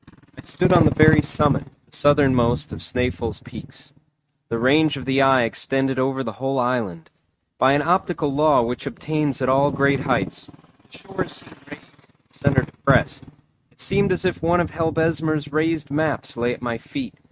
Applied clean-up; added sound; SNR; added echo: neural mask model RNNoise.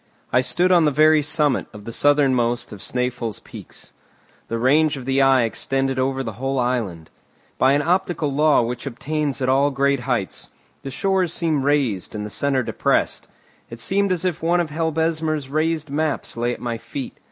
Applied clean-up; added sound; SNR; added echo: none; none; none; none.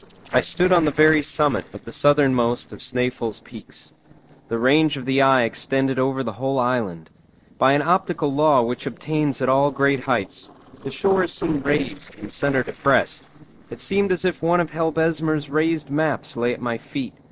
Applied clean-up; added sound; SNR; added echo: neural separator model SepFormer DNS4.